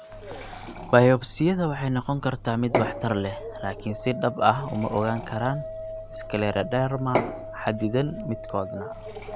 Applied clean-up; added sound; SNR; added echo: none; Fill (with liquid) / Glass / Water; 10 dB; none.